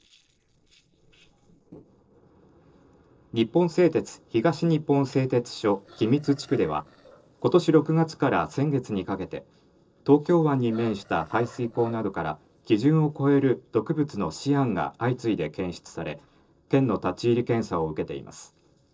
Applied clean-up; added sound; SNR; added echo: neural separator model SepFormer DNS4.